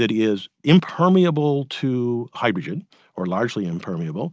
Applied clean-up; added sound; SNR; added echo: none; none; none; none.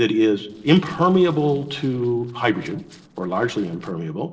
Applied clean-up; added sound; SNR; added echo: neural separator model SepFormer DNS4.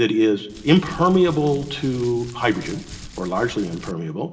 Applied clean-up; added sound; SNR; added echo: none; Crumpling, crinkling; 19 dB; reverberation time 0.9 s.